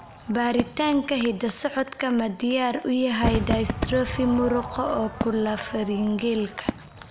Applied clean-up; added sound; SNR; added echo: none; Crowd / Fireworks; 8 dB; none.